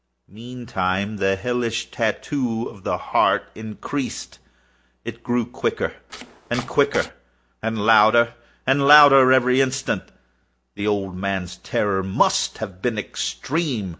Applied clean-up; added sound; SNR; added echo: none; Domestic sounds, home sounds; 12 dB; none.